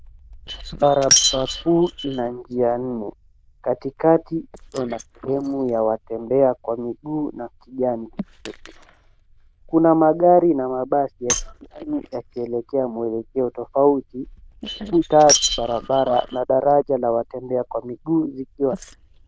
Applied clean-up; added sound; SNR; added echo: neural diffusion model UNIVERSE++.